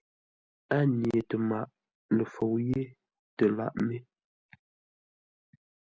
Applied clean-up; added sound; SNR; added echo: none; none; none; none.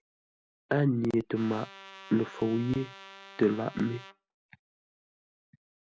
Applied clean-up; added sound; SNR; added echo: none; Trumpet; 17 dB; none.